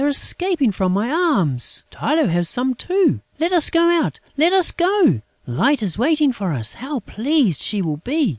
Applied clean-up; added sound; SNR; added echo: none; none; none; none.